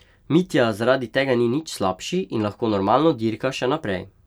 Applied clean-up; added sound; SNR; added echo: none; none; none; none.